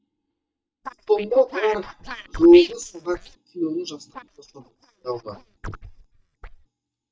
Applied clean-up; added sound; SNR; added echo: neural mask model DeepFilterNet 3.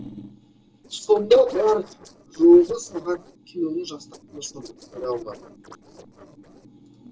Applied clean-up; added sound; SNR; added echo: neural separator model SepFormer DNS4.